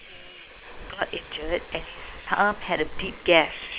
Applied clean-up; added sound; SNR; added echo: neural separator model SepFormer WHAM!.